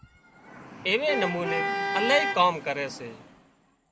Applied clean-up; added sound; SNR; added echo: none; Traffic noise, roadway noise / Vehicle horn, car horn, honking; 4 dB; none.